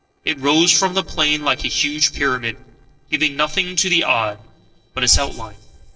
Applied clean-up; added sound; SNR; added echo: neural separator model SepFormer DNS4.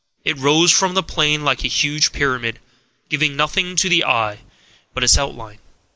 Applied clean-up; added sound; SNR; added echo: none; none; none; none.